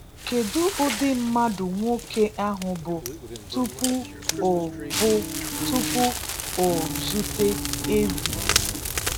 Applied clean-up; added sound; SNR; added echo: none; Crackle; 3 dB; none.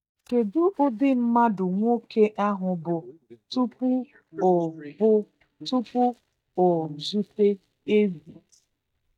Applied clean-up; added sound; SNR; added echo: neural mask model DeepFilterNet 3.